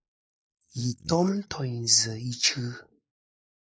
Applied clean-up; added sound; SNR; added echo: neural mask model Resemble Enhance denoiser.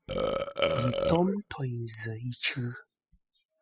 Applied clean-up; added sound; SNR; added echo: classical method spectral subtraction.